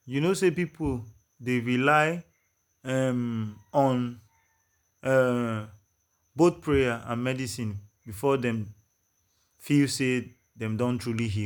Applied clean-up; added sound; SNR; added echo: none; none; none; none.